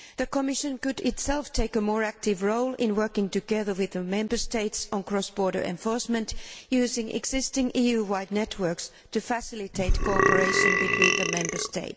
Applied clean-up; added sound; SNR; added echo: none; Burping, eructation; -4 dB; none.